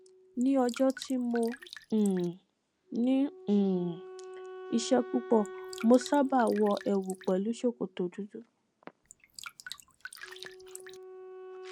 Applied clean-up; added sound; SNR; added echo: none; Wind instrument, woodwind instrument + Drip; 16 dB; none.